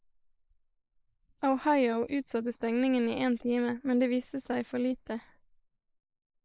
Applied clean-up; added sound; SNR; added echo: neural mask model Resemble Enhance denoiser.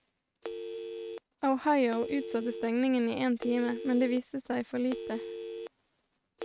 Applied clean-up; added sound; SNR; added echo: neural mask model RNNoise.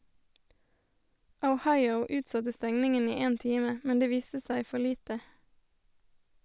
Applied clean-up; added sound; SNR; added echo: none; none; none; none.